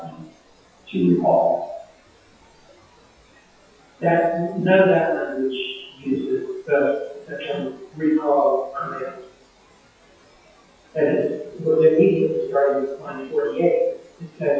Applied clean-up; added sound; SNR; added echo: classical method WPE with log-MMSE.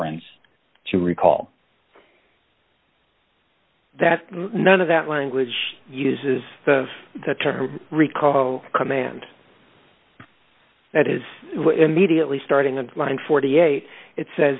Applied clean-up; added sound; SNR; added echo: none; none; none; none.